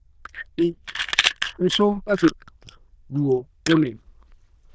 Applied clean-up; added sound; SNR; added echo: neural diffusion model UNIVERSE++.